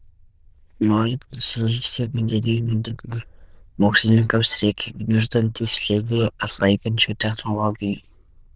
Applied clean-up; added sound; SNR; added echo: neural diffusion model UNIVERSE++.